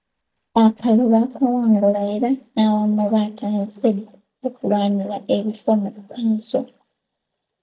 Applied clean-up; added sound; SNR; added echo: neural mask model DeepFilterNet 3.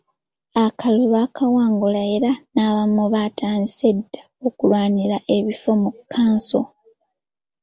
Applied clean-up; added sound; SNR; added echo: none; none; none; none.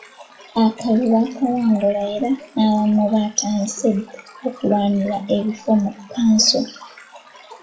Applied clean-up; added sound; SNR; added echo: classical method WPE with log-MMSE.